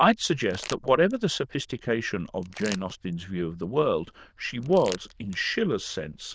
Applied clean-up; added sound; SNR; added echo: neural diffusion model UNIVERSE++.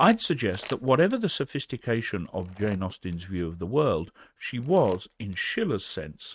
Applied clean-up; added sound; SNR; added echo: neural mask model RNNoise.